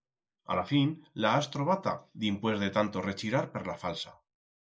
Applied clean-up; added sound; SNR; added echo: neural mask model Resemble Enhance denoiser.